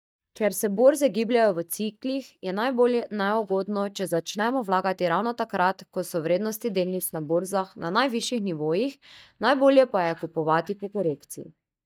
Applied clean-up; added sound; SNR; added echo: neural mask model DeepFilterNet 3.